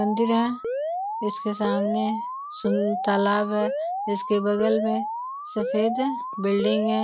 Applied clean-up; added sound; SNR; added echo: none; Alarm; 4 dB; none.